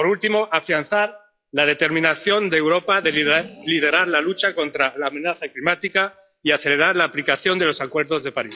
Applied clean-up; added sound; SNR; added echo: classical method log-MMSE.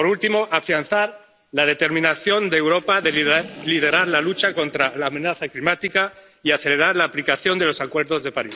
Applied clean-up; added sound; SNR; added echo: none; Sink (filling or washing) / Water; 20 dB; none.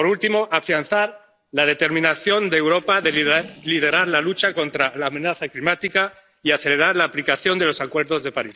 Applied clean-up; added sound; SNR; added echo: neural mask model DeepFilterNet 3.